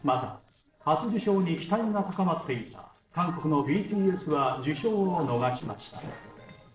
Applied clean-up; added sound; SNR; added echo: neural separator model SepFormer DNS4.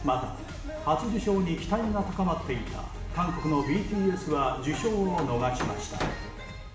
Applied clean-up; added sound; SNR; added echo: none; Hammer; 14 dB; reverberation time 0.9 s.